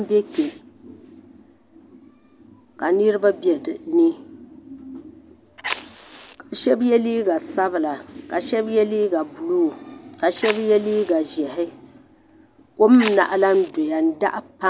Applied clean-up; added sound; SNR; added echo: none; Fire; 13 dB; none.